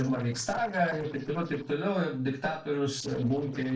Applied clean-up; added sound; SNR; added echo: neural separator model SepFormer DNS4.